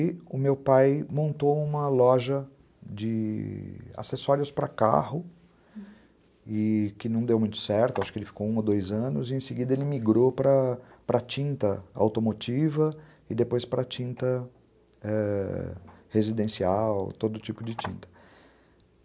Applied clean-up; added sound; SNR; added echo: none; Telephone; 16 dB; none.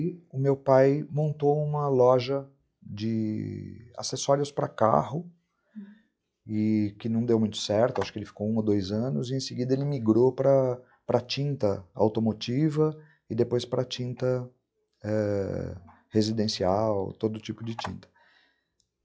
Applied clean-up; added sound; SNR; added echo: classical method log-MMSE.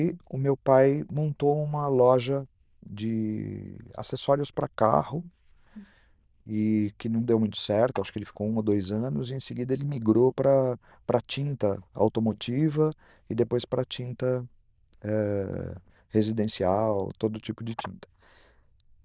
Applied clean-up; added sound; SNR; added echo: neural diffusion model UNIVERSE++.